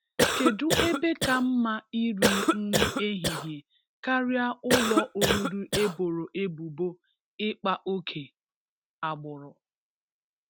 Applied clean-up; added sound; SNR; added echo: none; Cough; -3 dB; none.